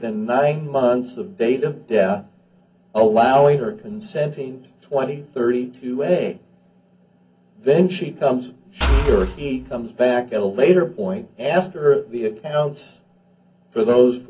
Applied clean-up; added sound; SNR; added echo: none; Engine / Car; 1 dB; reverberation time 0.3 s.